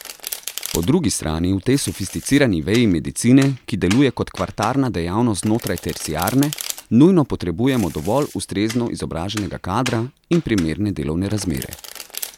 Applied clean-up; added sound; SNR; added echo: none; Domestic sounds, home sounds; 16 dB; none.